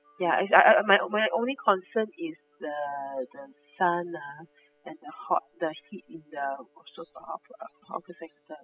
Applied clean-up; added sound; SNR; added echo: classical method spectral subtraction.